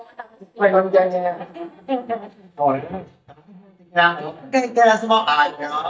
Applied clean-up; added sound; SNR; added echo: neural mask model DeepFilterNet 3.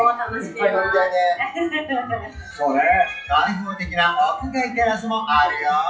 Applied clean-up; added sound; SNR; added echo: classical method WPE with log-MMSE.